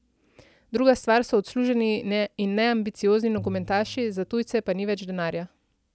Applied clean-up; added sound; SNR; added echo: none; Piano; 18 dB; none.